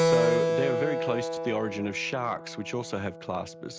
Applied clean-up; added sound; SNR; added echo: none; Keyboard (musical); -3 dB; none.